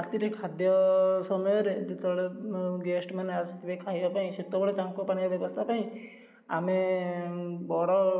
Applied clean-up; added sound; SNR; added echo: none; none; none; none.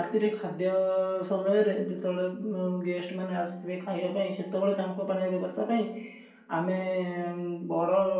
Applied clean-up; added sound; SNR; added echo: none; none; none; reverberation time 0.3 s.